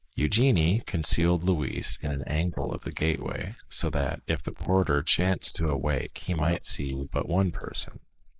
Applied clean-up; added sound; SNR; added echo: neural mask model Resemble Enhance denoiser.